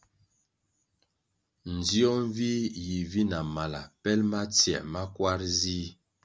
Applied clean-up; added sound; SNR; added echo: none; none; none; none.